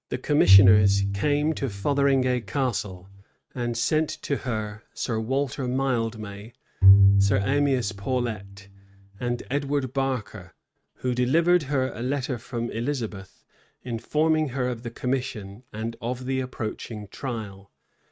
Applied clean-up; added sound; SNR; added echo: neural mask model RNNoise.